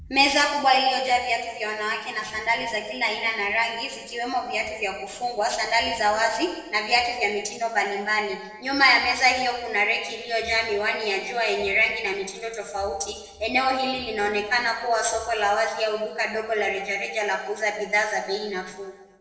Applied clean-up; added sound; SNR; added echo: none; none; none; reverberation time 0.9 s.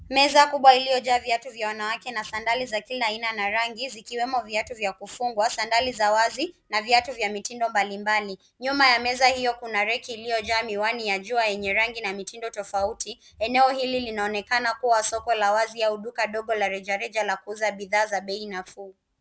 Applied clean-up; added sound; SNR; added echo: none; none; none; none.